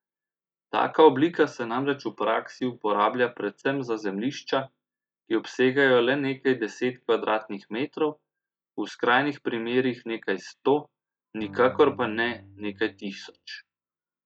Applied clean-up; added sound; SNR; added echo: classical method log-MMSE.